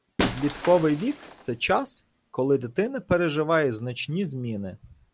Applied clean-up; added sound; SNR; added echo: none; Shatter; 10 dB; none.